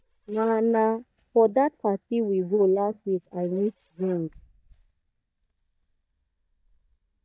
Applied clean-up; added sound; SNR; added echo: neural mask model DeepFilterNet 3.